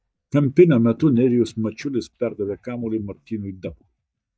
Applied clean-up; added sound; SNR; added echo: neural mask model DeepFilterNet 3.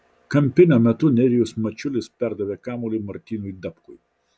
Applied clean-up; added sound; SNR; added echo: none; none; none; none.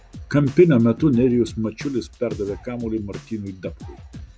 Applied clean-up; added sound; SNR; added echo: none; Drum kit; 17 dB; none.